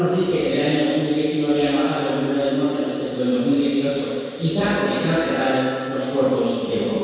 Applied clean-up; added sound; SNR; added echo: none; Wind instrument, woodwind instrument; 19 dB; reverberation time 2.0 s.